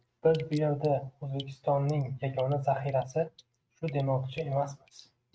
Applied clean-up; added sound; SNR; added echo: neural mask model RNNoise.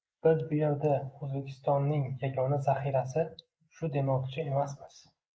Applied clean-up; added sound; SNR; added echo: neural mask model Resemble Enhance denoiser.